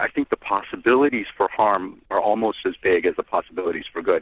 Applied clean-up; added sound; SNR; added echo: none; none; none; none.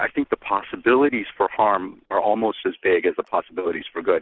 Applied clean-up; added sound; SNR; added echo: neural mask model Resemble Enhance denoiser.